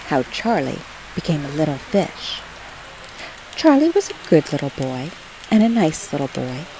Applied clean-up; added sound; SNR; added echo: none; Rain; 17 dB; none.